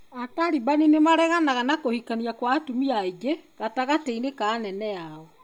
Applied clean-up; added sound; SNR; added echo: none; none; none; none.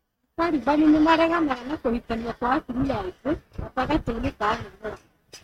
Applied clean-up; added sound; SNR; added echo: neural mask model RNNoise.